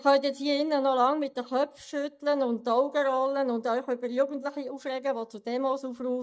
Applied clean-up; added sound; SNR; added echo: neural mask model DeepFilterNet 3.